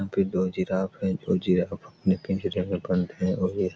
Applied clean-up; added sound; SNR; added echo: none; none; none; none.